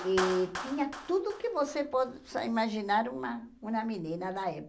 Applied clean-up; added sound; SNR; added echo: none; Clapping; 12 dB; none.